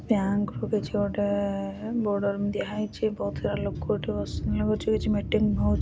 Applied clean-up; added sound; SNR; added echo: none; none; none; none.